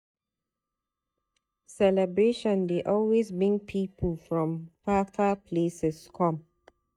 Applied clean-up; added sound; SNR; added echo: neural mask model DeepFilterNet 3.